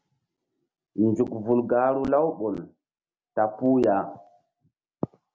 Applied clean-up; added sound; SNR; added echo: none; none; none; none.